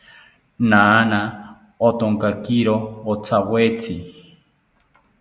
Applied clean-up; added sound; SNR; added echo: none; none; none; none.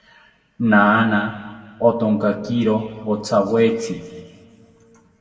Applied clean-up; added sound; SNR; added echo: none; none; none; reverberation time 2.1 s.